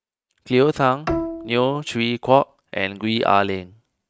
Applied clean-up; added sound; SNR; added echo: neural mask model RNNoise.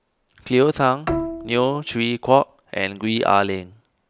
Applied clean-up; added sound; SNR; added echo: none; Bowed string instrument; 9 dB; none.